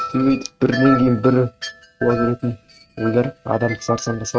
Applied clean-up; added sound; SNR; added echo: neural mask model RNNoise.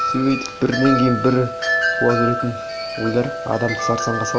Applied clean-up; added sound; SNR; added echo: none; Wind chime; 3 dB; none.